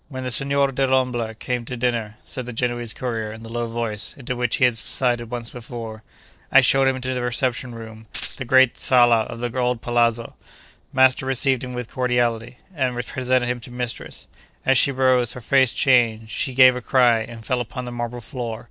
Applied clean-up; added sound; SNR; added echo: neural separator model SepFormer DNS4.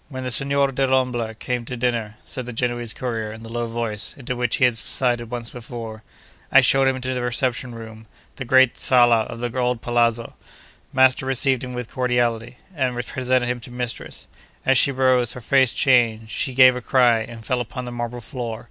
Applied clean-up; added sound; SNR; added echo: none; none; none; none.